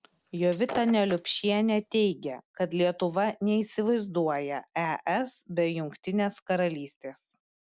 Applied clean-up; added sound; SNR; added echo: none; Shatter; 13 dB; none.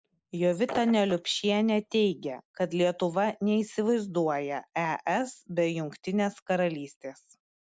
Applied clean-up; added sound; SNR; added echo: neural mask model Resemble Enhance denoiser.